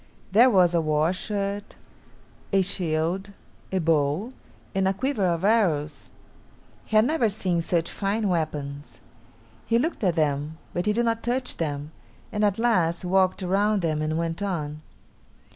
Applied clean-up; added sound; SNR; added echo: none; none; none; none.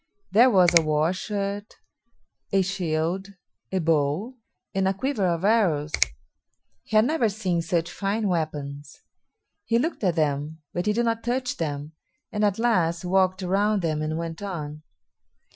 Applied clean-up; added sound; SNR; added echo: classical method Wiener filter.